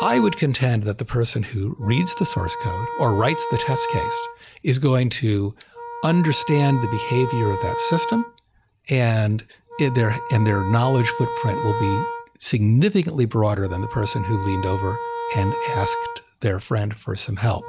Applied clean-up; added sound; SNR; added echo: none; Wind instrument, woodwind instrument; 8 dB; none.